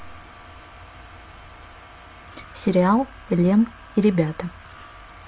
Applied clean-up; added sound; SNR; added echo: none; none; none; none.